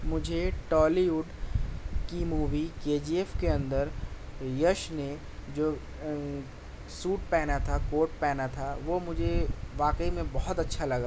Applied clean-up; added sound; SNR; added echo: none; none; none; none.